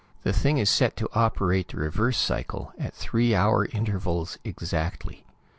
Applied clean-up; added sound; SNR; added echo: none; none; none; none.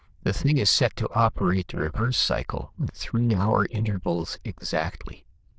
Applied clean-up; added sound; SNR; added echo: neural diffusion model UNIVERSE++.